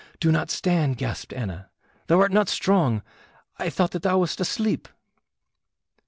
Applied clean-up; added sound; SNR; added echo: none; none; none; none.